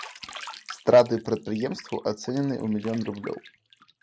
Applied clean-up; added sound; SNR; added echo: neural mask model RNNoise.